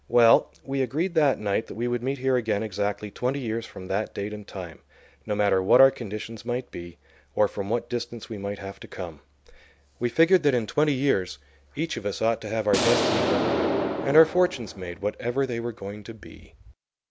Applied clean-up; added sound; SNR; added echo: none; Explosion; 0 dB; none.